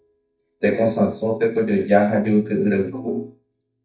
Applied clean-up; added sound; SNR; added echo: neural mask model DeepFilterNet 3.